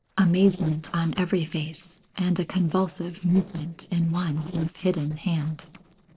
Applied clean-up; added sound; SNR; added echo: neural separator model SepFormer DNS4.